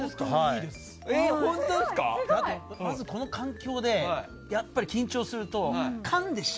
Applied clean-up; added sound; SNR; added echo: none; none; none; none.